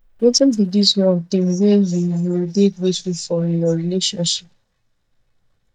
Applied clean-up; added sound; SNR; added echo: neural mask model DeepFilterNet 3.